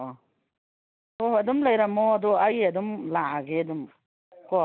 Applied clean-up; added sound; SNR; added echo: none; none; none; none.